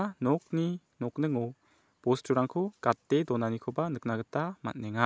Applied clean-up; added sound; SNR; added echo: none; none; none; none.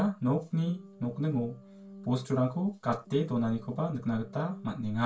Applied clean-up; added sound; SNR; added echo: none; Organ; 18 dB; reverberation time 0.2 s.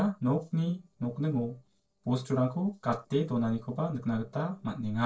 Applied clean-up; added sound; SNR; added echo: neural separator model SepFormer DNS4.